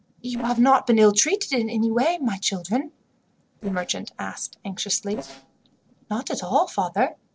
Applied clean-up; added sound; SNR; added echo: neural separator model SepFormer DNS4.